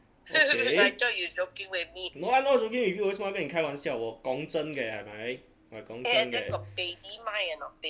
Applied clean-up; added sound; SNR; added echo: none; Tap; 15 dB; none.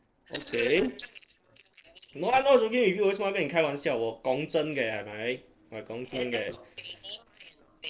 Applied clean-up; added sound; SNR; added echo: neural separator model SepFormer DNS4.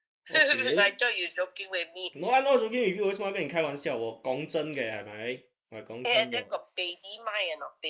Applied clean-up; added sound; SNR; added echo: neural mask model Resemble Enhance denoiser.